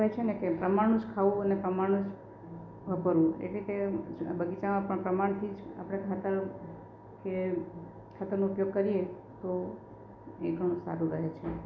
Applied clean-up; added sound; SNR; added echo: none; none; none; none.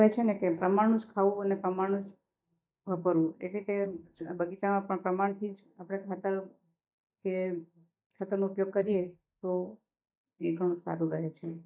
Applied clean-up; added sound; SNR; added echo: neural mask model DeepFilterNet 3.